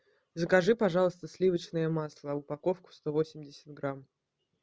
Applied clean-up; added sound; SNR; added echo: none; none; none; none.